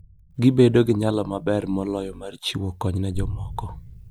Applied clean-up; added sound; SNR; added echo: none; Boom; 14 dB; none.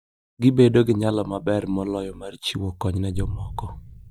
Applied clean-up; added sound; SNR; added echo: neural mask model DeepFilterNet 3.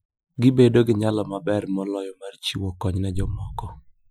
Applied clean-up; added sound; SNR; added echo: classical method Wiener filter.